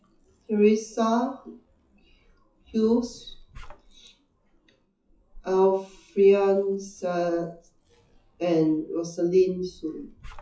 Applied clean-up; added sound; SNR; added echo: classical method WPE with log-MMSE.